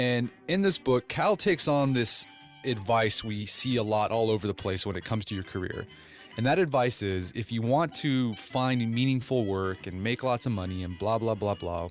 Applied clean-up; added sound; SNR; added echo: none; none; none; none.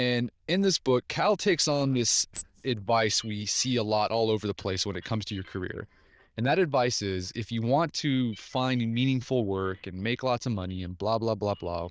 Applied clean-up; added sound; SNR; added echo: neural diffusion model UNIVERSE++.